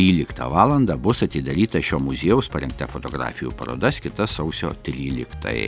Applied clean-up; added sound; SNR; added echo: none; none; none; none.